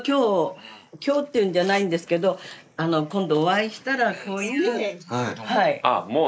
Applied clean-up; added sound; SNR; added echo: neural mask model Resemble Enhance denoiser.